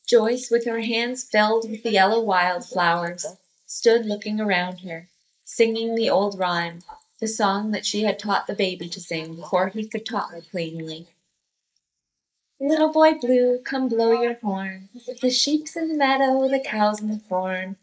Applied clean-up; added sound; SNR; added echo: neural mask model Resemble Enhance denoiser.